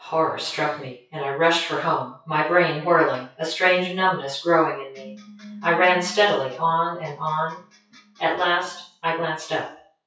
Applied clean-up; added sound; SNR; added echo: classical method WPE with log-MMSE.